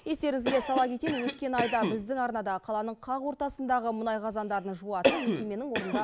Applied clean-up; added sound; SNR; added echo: none; Cough; 4 dB; none.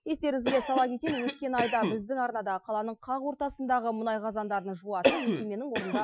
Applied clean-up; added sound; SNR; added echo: classical method Wiener filter.